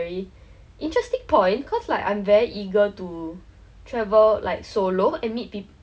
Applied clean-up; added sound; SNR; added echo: none; none; none; none.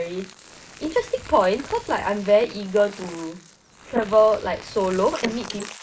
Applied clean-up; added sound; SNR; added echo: neural mask model Resemble Enhance denoiser.